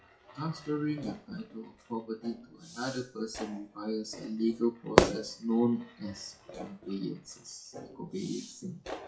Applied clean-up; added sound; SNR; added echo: classical method WPE with log-MMSE.